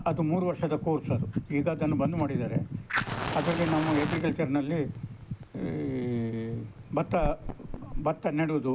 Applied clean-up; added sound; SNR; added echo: none; Fire; 10 dB; none.